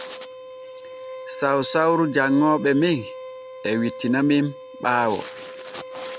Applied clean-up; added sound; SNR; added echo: none; Bowed string instrument; 14 dB; none.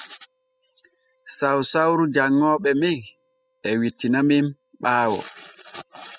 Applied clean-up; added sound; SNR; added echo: classical method spectral subtraction.